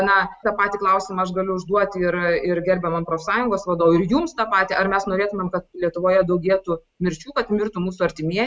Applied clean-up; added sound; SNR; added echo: none; none; none; none.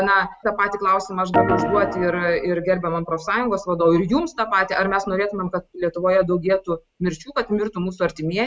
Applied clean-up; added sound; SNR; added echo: none; Organ; 1 dB; none.